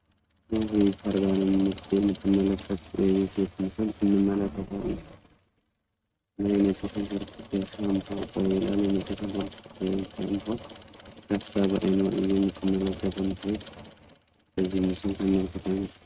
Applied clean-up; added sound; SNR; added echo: neural mask model RNNoise.